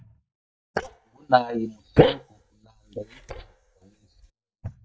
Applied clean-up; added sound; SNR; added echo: neural mask model DeepFilterNet 3.